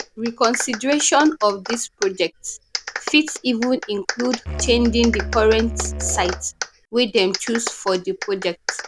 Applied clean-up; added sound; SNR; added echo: none; Musical instrument + Clapping; 9 dB; none.